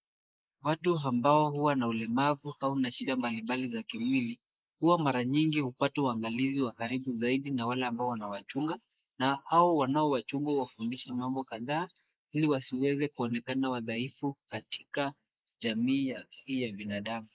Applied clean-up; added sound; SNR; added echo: neural mask model Resemble Enhance denoiser.